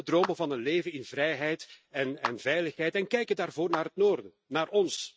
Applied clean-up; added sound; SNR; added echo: neural mask model RNNoise.